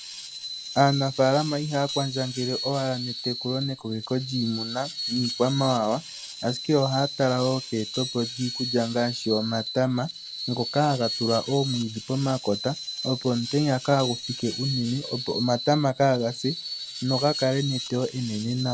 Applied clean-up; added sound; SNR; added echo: none; Screech; 9 dB; none.